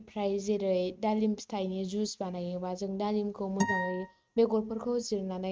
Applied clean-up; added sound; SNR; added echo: neural mask model RNNoise.